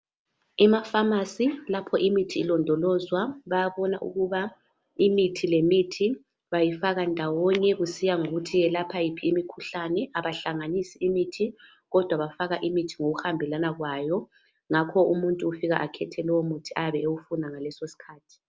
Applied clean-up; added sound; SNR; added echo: none; none; none; none.